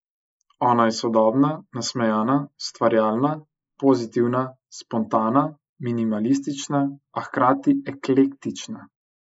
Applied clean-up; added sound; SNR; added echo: neural mask model Resemble Enhance denoiser.